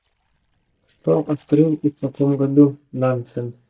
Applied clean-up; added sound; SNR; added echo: neural mask model DeepFilterNet 3.